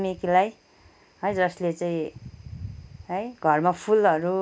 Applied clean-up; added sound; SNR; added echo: none; none; none; none.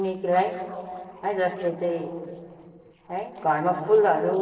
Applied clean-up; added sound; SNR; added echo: neural separator model SepFormer DNS4.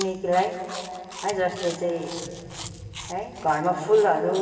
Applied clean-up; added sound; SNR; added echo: none; Chewing, mastication; 15 dB; reverberation time 2.6 s.